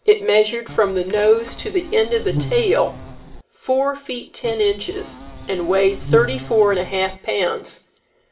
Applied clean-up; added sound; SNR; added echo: none; Insect; 11 dB; reverberation time 0.4 s.